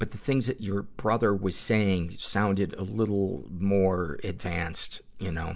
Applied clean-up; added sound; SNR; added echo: none; none; none; none.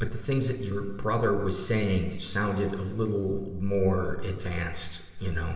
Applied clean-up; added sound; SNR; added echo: none; none; none; reverberation time 1.4 s.